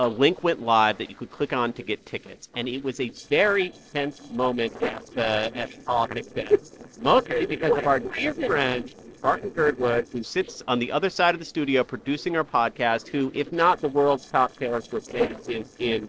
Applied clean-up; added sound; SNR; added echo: neural separator model SepFormer DNS4.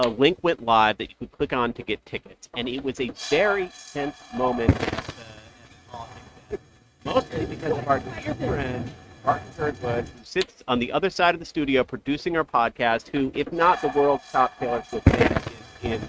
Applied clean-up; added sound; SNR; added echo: neural mask model RNNoise.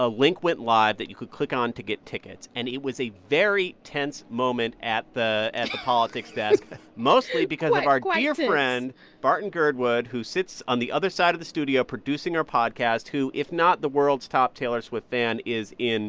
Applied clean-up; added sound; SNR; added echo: none; none; none; none.